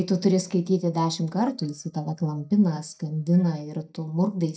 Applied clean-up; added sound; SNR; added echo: neural mask model DeepFilterNet 3.